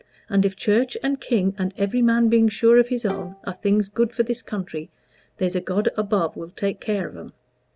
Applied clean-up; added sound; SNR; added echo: none; Bowed string instrument; 16 dB; none.